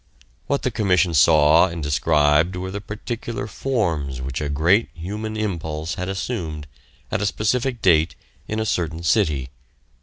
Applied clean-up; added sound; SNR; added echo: none; none; none; none.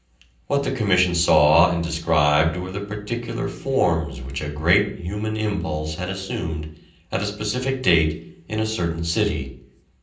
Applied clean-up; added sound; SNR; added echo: none; none; none; reverberation time 0.6 s.